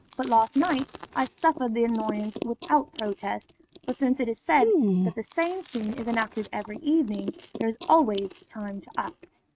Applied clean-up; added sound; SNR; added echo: neural mask model RNNoise.